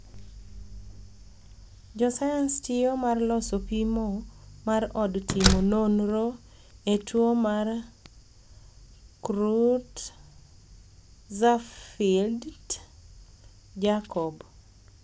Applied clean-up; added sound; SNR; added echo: none; Slam; 0 dB; none.